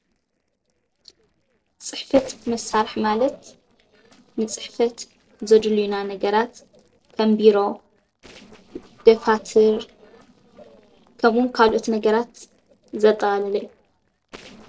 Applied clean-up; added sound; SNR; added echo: neural separator model SepFormer DNS4.